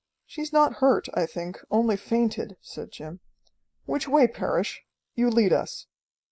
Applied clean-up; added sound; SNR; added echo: neural mask model Resemble Enhance denoiser.